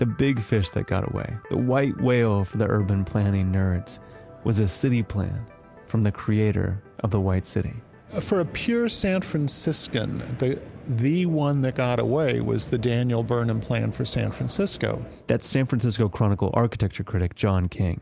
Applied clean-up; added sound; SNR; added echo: none; none; none; none.